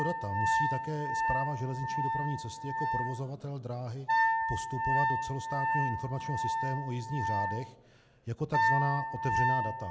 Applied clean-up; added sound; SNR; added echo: none; Wind instrument, woodwind instrument; -4 dB; none.